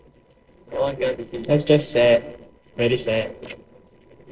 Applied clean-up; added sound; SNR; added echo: neural separator model SepFormer DNS4.